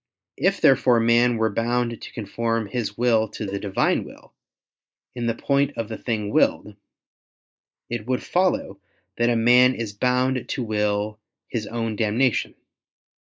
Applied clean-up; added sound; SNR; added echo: neural mask model Resemble Enhance denoiser.